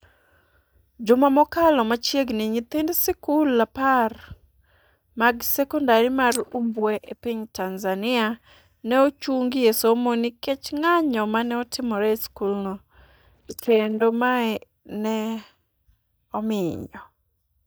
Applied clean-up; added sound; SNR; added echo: neural mask model DeepFilterNet 3.